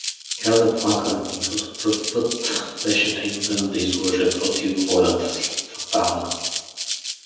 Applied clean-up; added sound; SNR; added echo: none; Rattle (instrument); 6 dB; reverberation time 1.1 s.